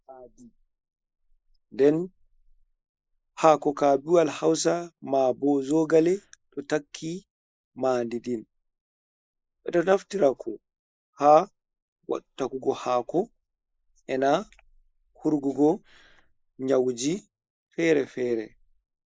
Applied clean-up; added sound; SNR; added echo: neural mask model Resemble Enhance denoiser.